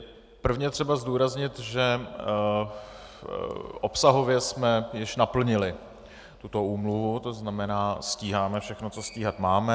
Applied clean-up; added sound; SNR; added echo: none; none; none; none.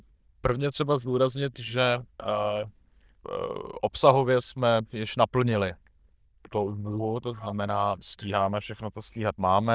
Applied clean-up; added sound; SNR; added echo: neural diffusion model UNIVERSE++.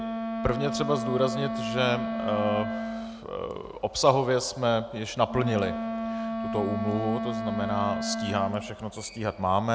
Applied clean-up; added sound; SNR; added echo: none; Wind instrument, woodwind instrument; 4 dB; none.